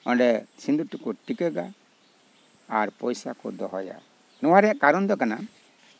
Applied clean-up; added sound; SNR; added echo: none; none; none; none.